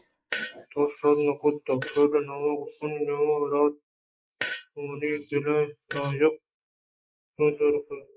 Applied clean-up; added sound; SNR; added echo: neural mask model Resemble Enhance denoiser.